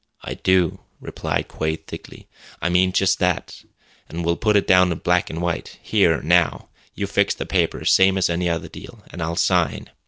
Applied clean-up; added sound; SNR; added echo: none; none; none; none.